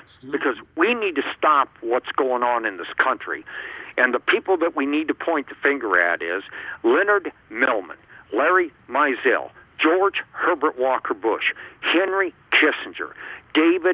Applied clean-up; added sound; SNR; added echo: none; none; none; none.